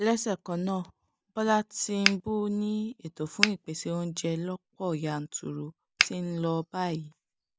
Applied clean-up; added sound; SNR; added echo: none; Finger snapping; -3 dB; none.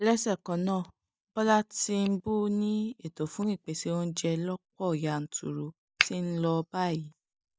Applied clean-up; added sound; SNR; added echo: neural mask model DeepFilterNet 3.